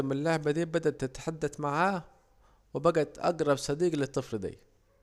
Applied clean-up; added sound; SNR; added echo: none; none; none; none.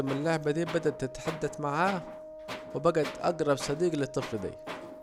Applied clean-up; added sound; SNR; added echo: none; Wind instrument, woodwind instrument + Tools; 11 dB; none.